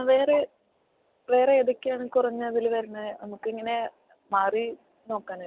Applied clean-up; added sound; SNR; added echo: none; none; none; none.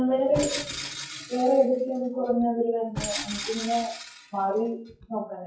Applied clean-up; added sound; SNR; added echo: classical method WPE with log-MMSE.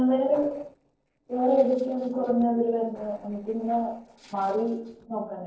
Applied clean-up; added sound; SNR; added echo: neural separator model SepFormer DNS4.